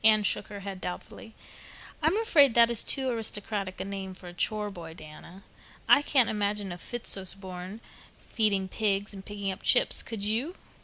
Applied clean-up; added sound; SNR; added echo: none; none; none; none.